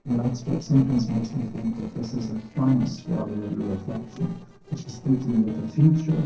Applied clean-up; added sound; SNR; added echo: neural separator model SepFormer DNS4.